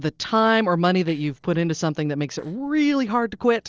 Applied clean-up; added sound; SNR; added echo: neural separator model SepFormer DNS4.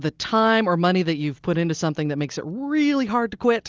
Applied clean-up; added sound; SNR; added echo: none; none; none; none.